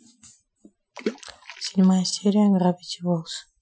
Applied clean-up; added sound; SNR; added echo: classical method Wiener filter.